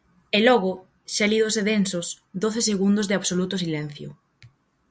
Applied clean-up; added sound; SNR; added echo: none; none; none; none.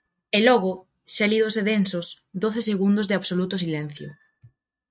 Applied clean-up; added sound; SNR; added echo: neural mask model RNNoise.